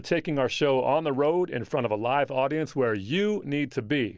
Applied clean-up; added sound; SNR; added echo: none; none; none; none.